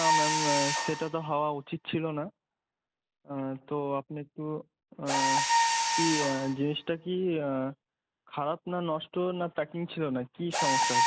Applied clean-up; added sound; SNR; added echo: none; Mechanisms; -1 dB; none.